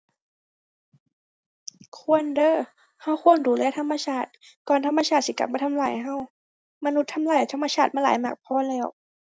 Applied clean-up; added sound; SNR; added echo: none; none; none; none.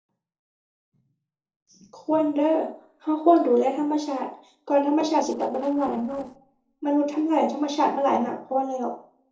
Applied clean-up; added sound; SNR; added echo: neural separator model SepFormer DNS4.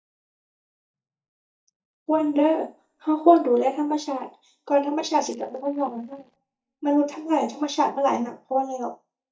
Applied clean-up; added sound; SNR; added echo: neural mask model DeepFilterNet 3.